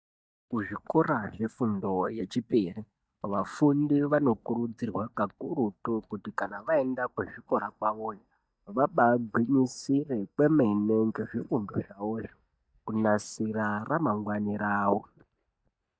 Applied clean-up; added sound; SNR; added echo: neural mask model DeepFilterNet 3.